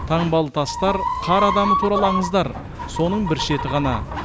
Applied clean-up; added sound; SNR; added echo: none; Chicken, rooster; 4 dB; none.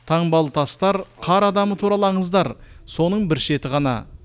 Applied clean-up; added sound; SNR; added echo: none; none; none; none.